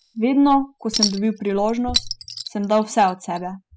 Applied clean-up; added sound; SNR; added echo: classical method spectral subtraction.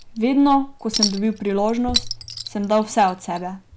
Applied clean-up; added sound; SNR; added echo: none; Chink, clink; 9 dB; none.